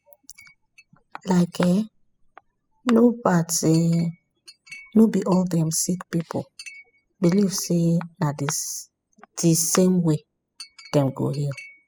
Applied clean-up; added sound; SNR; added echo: classical method spectral subtraction.